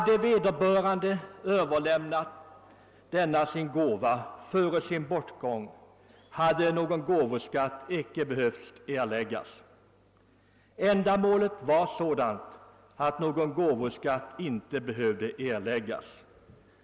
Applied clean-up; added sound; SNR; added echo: none; none; none; none.